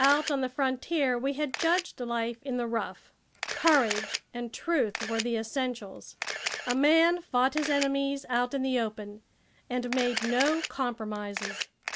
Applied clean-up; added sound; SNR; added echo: none; Camera; 10 dB; none.